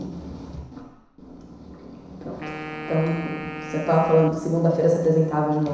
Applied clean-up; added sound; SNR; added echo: none; Wind instrument, woodwind instrument; 12 dB; reverberation time 1.0 s.